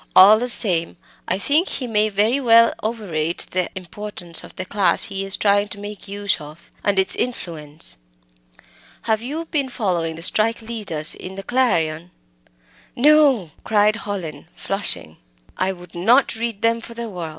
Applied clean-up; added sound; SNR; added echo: none; none; none; none.